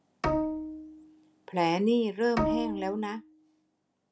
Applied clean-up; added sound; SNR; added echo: none; Bowed string instrument; 3 dB; none.